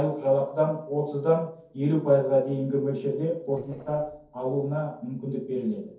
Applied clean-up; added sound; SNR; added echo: neural separator model SepFormer DNS4.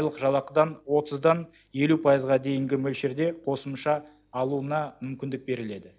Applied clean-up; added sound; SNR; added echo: none; none; none; none.